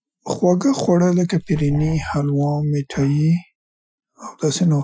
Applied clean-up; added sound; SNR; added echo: classical method Wiener filter.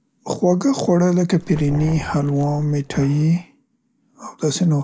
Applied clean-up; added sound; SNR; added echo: none; Growling; 14 dB; none.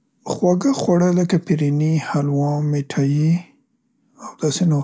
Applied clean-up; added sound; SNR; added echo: none; none; none; none.